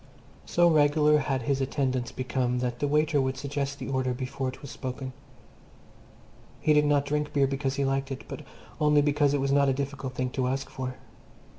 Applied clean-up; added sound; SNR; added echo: none; none; none; none.